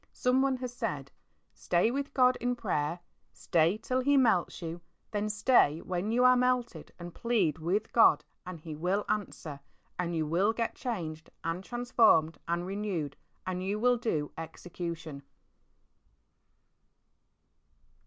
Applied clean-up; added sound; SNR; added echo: none; none; none; none.